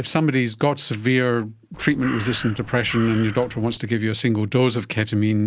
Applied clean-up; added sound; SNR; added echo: none; Crow; 14 dB; none.